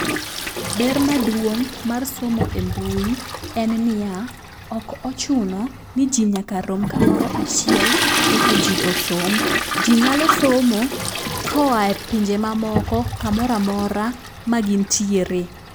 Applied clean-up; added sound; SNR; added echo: none; Toilet flush; 3 dB; none.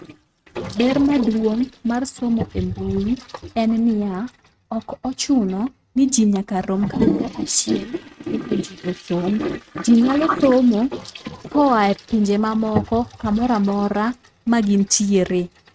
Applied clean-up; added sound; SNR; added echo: neural mask model RNNoise.